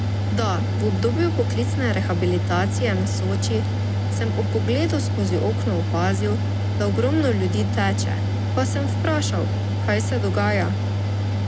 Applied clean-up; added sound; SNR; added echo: none; Mechanical fan; -4 dB; none.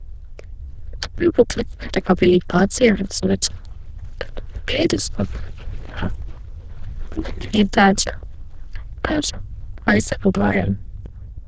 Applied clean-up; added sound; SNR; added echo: neural diffusion model UNIVERSE++.